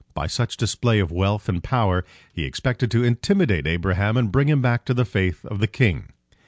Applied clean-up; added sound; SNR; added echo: none; none; none; none.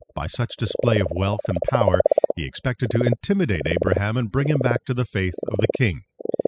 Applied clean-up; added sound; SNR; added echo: classical method spectral subtraction.